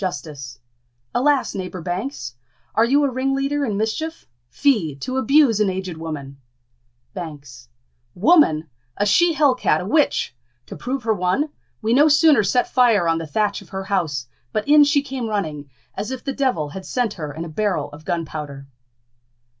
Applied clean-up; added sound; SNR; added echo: none; none; none; none.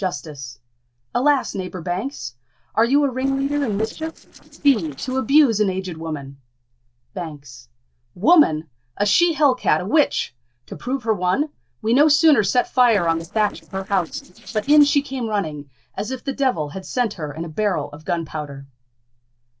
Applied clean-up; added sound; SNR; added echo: neural separator model SepFormer DNS4.